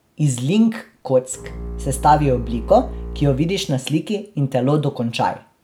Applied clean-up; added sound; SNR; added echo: none; Bowed string instrument; 11 dB; none.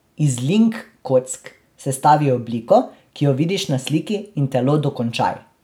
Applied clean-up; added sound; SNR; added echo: none; none; none; none.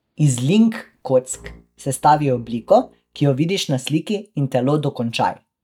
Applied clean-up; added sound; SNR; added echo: neural mask model DeepFilterNet 3.